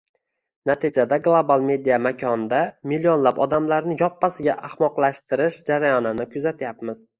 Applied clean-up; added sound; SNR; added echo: neural mask model Resemble Enhance denoiser.